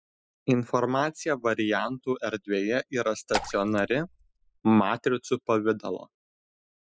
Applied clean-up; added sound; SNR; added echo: classical method spectral subtraction.